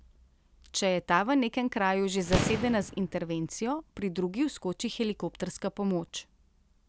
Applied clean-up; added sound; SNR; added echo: none; Boom; 4 dB; none.